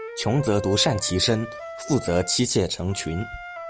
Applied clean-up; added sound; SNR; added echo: none; Wind instrument, woodwind instrument; 12 dB; none.